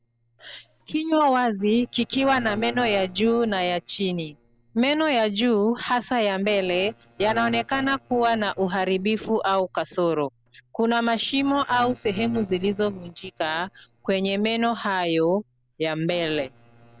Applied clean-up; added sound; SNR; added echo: neural separator model SepFormer DNS4.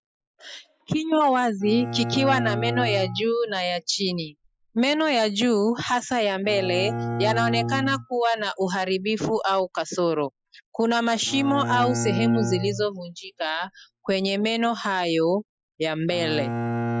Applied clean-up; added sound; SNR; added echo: classical method Wiener filter.